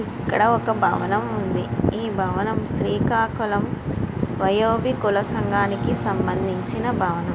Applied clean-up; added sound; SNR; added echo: none; Bowed string instrument; 12 dB; none.